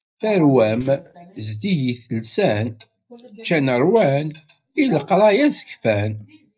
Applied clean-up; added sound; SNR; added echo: neural mask model DeepFilterNet 3.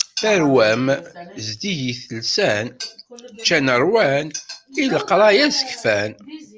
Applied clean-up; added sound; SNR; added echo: none; none; none; none.